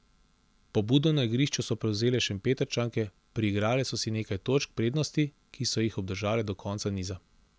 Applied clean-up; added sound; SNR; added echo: none; none; none; none.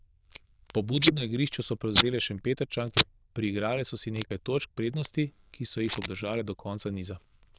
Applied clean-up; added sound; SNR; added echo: neural diffusion model UNIVERSE++.